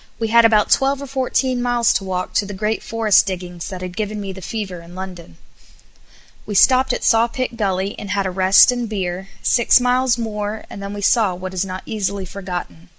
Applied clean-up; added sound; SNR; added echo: none; none; none; none.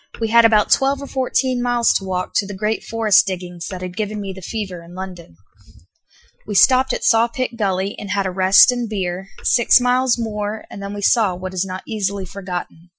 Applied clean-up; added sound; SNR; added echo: classical method Wiener filter.